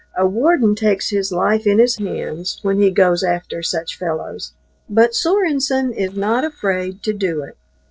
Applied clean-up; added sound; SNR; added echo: neural separator model SepFormer DNS4.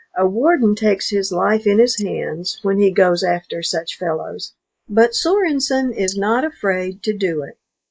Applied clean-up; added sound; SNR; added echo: neural mask model Resemble Enhance denoiser.